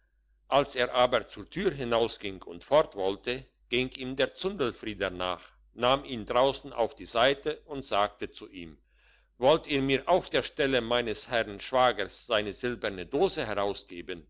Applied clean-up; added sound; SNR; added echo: none; none; none; none.